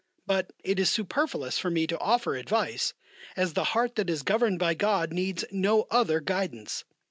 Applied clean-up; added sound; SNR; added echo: none; none; none; none.